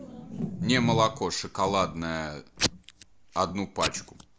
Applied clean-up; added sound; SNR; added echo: none; Packing tape, duct tape / Tearing; 5 dB; none.